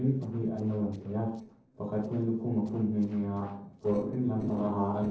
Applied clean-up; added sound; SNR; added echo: neural separator model SepFormer DNS4.